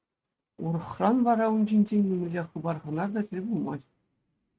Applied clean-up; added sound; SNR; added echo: neural mask model RNNoise.